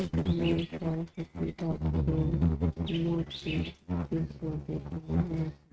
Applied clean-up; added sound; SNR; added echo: neural mask model RNNoise.